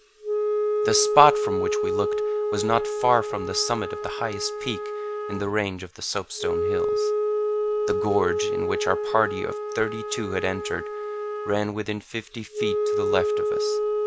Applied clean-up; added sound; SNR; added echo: none; Wind instrument, woodwind instrument; 0 dB; none.